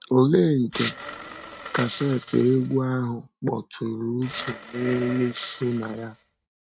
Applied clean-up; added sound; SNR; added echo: neural mask model RNNoise.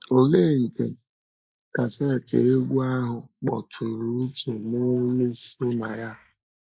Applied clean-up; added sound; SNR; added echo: neural mask model Resemble Enhance denoiser.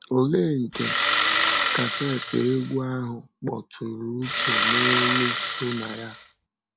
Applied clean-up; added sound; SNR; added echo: none; Engine starting; -2 dB; none.